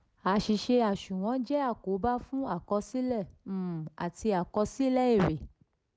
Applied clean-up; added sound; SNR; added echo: none; none; none; none.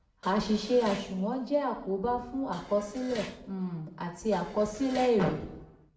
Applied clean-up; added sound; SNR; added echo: none; Dishes, pots, and pans; 17 dB; reverberation time 0.7 s.